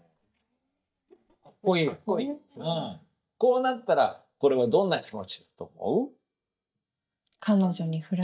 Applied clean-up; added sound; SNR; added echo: neural mask model DeepFilterNet 3.